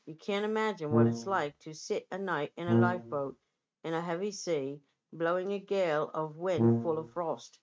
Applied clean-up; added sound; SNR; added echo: neural mask model RNNoise.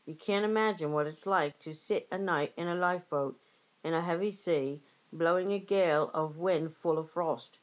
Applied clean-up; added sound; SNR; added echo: none; none; none; none.